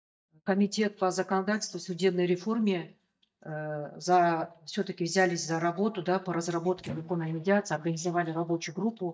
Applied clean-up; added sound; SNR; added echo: neural mask model DeepFilterNet 3.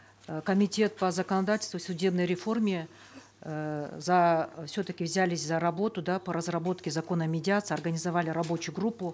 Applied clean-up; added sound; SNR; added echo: none; none; none; none.